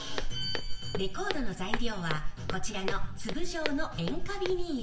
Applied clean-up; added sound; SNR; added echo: none; Walk, footsteps; -5 dB; reverberation time 0.7 s.